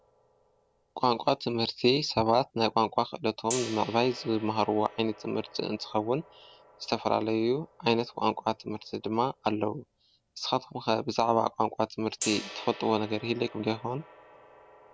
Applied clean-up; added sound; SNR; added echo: none; Gong; 17 dB; none.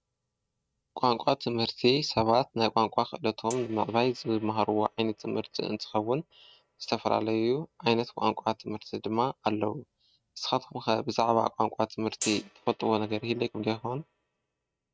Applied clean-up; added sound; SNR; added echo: neural mask model RNNoise.